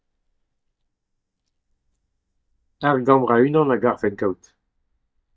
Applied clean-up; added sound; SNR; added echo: neural mask model DeepFilterNet 3.